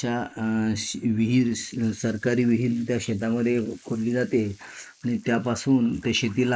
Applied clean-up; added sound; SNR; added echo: neural mask model Resemble Enhance denoiser.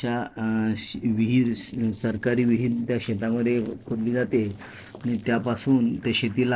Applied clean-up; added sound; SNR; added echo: neural separator model SepFormer DNS4.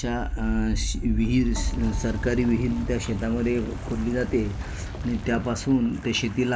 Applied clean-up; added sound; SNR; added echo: none; Wind; 4 dB; none.